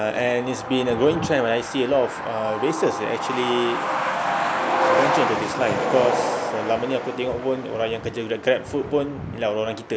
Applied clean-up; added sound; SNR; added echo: none; Truck; 2 dB; none.